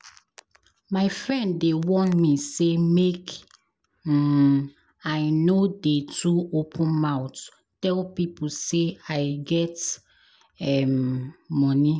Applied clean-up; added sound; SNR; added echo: none; none; none; none.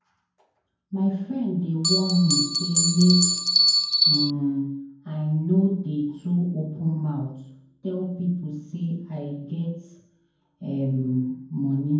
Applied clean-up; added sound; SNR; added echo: none; Bell; -4 dB; reverberation time 0.9 s.